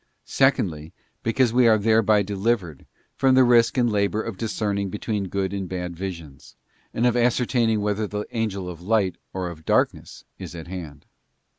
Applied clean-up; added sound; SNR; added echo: none; none; none; none.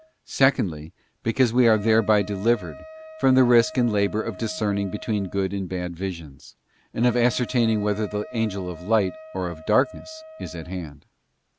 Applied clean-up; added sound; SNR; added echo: none; Wind instrument, woodwind instrument; 19 dB; none.